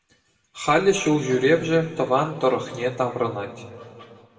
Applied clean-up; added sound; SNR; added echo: none; none; none; reverberation time 2.5 s.